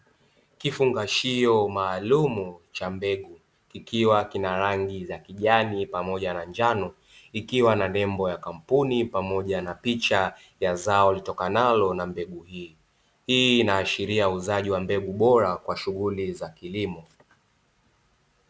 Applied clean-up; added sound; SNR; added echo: none; none; none; none.